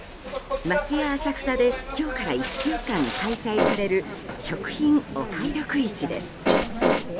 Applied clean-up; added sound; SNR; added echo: none; Fart; -3 dB; none.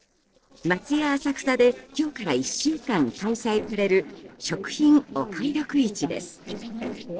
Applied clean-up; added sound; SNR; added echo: neural separator model SepFormer DNS4.